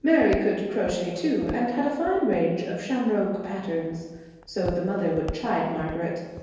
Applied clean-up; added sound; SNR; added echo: none; Walk, footsteps; 16 dB; reverberation time 1.2 s.